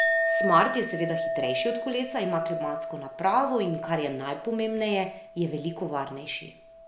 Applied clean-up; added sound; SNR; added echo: none; Chink, clink; 3 dB; none.